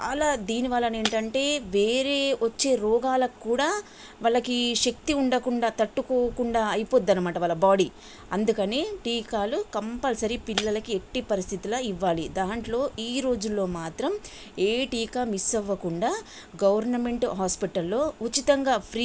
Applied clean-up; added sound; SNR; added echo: none; Shatter; 15 dB; none.